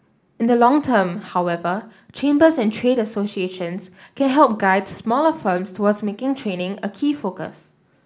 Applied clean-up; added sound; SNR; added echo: none; none; none; none.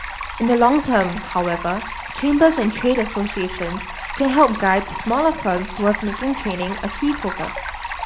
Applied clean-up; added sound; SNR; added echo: none; Stream; 9 dB; none.